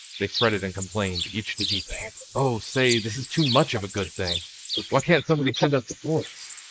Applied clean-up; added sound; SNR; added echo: neural mask model Resemble Enhance denoiser.